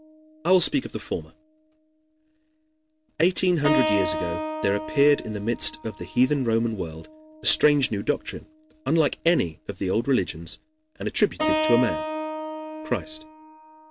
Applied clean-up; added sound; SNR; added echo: none; Keyboard (musical); 7 dB; none.